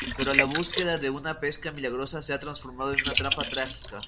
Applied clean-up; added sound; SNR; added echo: none; Liquid; 1 dB; none.